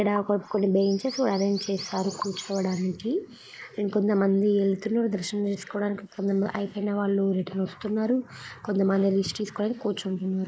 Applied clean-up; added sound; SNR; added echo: neural mask model Resemble Enhance denoiser.